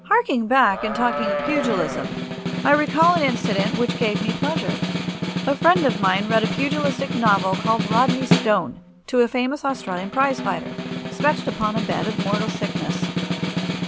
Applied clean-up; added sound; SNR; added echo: none; Livestock, farm animals, working animals + Snare drum; 3 dB; none.